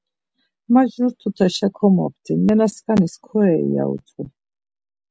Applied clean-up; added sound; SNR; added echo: none; none; none; none.